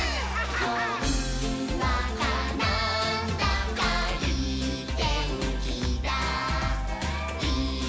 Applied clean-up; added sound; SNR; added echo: none; none; none; none.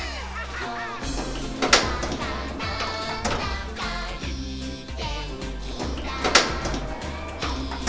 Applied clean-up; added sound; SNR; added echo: none; Door; -1 dB; none.